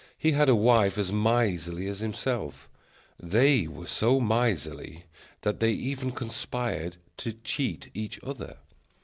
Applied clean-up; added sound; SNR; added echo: none; Whoosh, swoosh, swish; 20 dB; none.